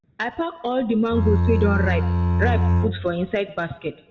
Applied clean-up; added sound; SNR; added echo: none; Bowed string instrument; -4 dB; reverberation time 0.9 s.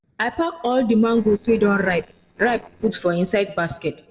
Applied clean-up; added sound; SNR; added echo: neural separator model SepFormer DNS4.